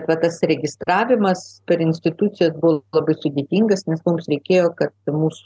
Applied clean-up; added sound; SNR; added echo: none; none; none; none.